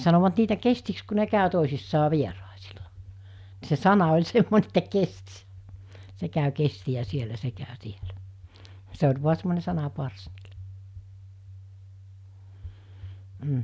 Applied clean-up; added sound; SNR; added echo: none; none; none; none.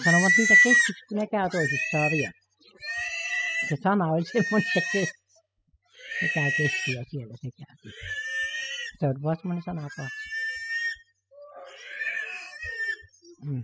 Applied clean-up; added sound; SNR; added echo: classical method spectral subtraction.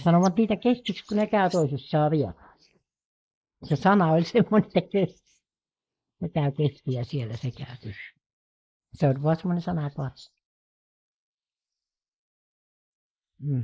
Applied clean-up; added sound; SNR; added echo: neural mask model Resemble Enhance denoiser.